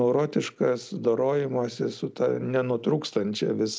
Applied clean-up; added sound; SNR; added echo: none; none; none; none.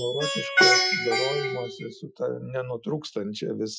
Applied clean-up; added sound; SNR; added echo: classical method Wiener filter.